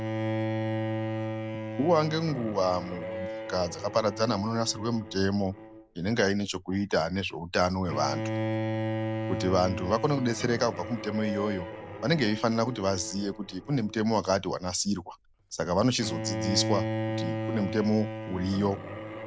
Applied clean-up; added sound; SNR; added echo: none; Bowed string instrument; 6 dB; none.